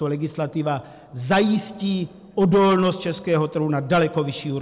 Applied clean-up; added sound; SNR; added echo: none; none; none; none.